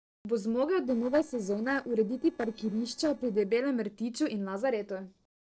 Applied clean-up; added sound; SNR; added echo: neural separator model SepFormer DNS4.